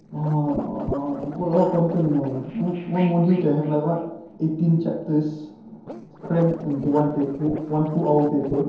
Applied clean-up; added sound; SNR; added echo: neural separator model SepFormer DNS4.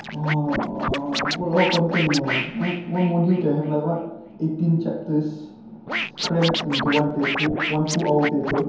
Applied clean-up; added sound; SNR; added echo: none; Scratching (performance technique); 6 dB; reverberation time 0.9 s.